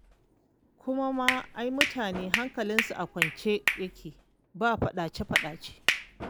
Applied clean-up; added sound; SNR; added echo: none; Hands; 1 dB; none.